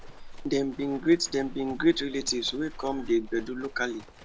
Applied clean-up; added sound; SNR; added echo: none; Livestock, farm animals, working animals; 14 dB; none.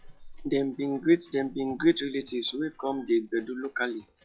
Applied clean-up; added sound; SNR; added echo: classical method log-MMSE.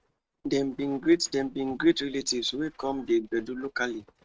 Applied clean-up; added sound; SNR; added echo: neural mask model RNNoise.